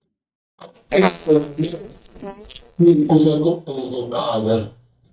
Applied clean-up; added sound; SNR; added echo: neural mask model DeepFilterNet 3.